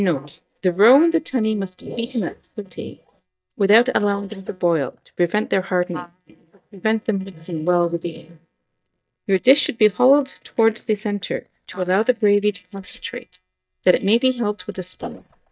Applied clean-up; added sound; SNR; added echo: neural mask model DeepFilterNet 3.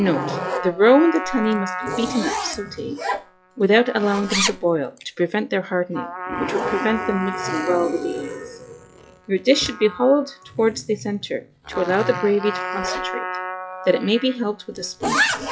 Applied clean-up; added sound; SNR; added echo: classical method log-MMSE.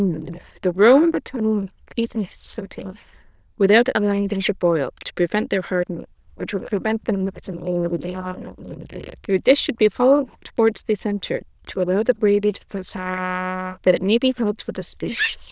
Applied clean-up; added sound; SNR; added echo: neural diffusion model UNIVERSE++.